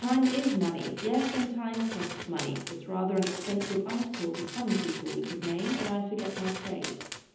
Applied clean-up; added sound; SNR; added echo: none; Tools; 10 dB; reverberation time 0.9 s.